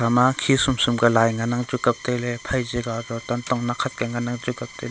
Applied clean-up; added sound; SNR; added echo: none; none; none; none.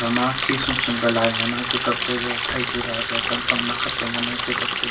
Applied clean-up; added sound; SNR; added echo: none; Water tap, faucet; -1 dB; reverberation time 0.3 s.